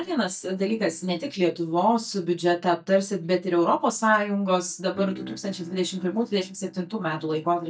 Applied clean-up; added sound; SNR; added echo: neural mask model DeepFilterNet 3.